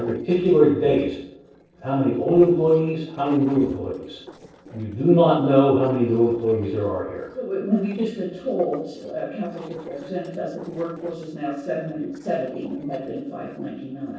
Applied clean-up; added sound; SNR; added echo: neural separator model SepFormer DNS4.